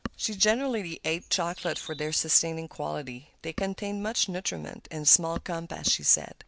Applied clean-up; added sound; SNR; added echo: none; Bird; 18 dB; none.